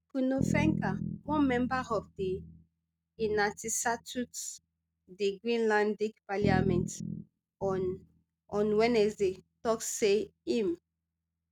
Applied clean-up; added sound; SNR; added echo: neural mask model RNNoise.